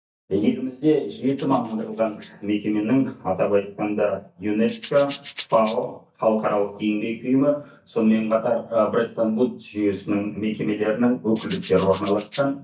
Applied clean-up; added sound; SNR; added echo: neural mask model DeepFilterNet 3.